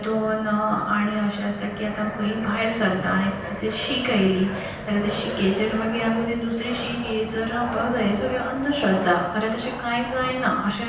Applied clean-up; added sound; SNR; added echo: none; Fixed-wing aircraft, airplane; 10 dB; reverberation time 0.9 s.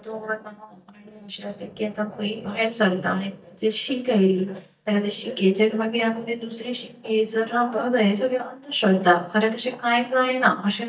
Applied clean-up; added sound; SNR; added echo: neural mask model DeepFilterNet 3.